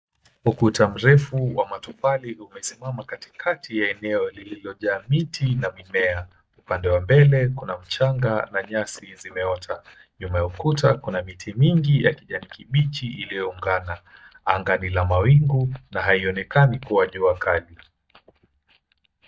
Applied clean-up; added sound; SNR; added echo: neural mask model DeepFilterNet 3.